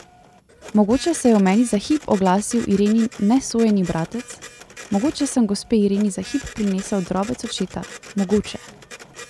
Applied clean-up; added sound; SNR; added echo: none; Printer; 17 dB; none.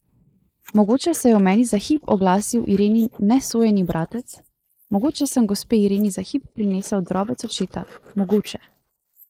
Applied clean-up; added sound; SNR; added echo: neural mask model Resemble Enhance denoiser.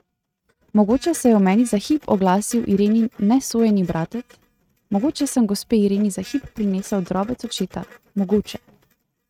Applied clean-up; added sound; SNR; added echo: neural mask model RNNoise.